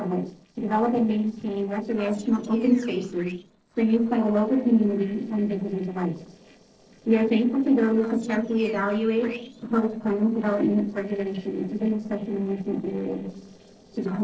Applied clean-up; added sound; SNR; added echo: neural separator model SepFormer DNS4.